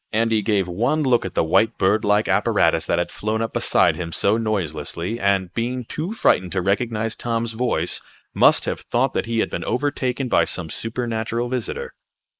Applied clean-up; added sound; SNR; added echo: neural mask model Resemble Enhance denoiser.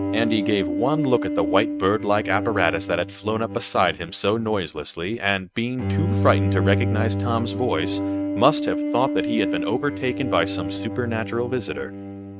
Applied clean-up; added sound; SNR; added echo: neural mask model RNNoise.